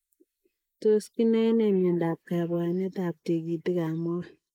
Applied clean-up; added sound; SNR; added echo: neural mask model Resemble Enhance denoiser.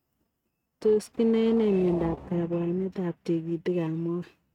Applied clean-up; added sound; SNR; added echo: neural mask model RNNoise.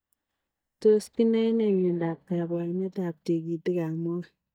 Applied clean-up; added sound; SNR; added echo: neural mask model DeepFilterNet 3.